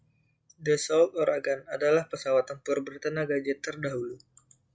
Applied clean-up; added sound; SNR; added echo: none; none; none; none.